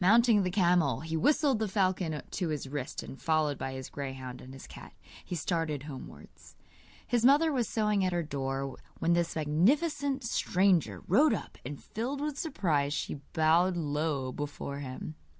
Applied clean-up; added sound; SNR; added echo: none; none; none; none.